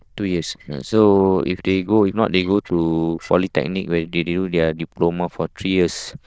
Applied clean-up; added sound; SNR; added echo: neural diffusion model UNIVERSE++.